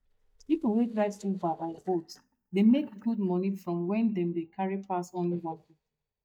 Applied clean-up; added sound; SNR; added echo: neural mask model DeepFilterNet 3.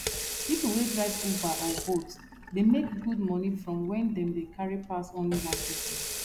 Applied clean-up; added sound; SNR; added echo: none; Sink (filling or washing) / Water tap, faucet; 7 dB; none.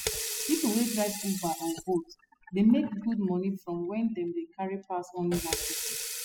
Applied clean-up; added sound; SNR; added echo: classical method spectral subtraction.